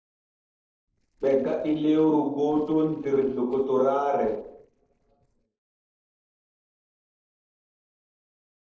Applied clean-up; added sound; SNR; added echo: neural separator model SepFormer DNS4.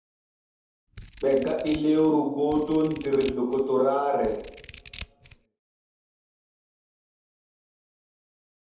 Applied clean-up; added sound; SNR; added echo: none; Scissors; 16 dB; reverberation time 0.8 s.